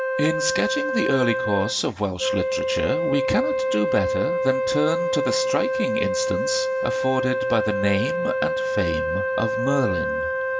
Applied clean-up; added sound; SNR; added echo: none; Wind instrument, woodwind instrument; -1 dB; reverberation time 0.2 s.